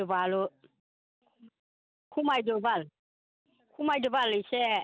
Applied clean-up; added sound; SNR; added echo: none; none; none; none.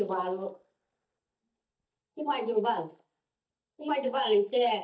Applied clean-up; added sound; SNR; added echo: neural mask model DeepFilterNet 3.